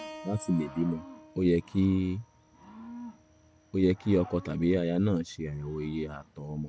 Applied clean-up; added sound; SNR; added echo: none; Keyboard (musical) + Cricket / Growling; 18 dB; none.